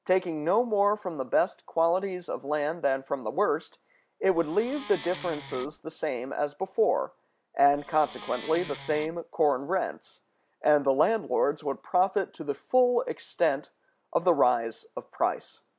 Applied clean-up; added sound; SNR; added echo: none; Wood; 16 dB; none.